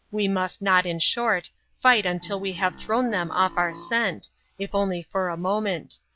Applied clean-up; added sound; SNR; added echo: none; Burping, eructation; 19 dB; none.